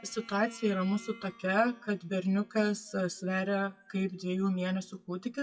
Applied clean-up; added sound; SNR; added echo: classical method WPE with log-MMSE.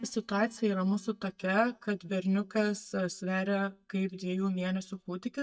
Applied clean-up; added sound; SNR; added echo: neural mask model DeepFilterNet 3.